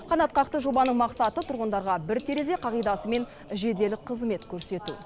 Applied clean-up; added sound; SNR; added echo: none; Sink (filling or washing); 19 dB; none.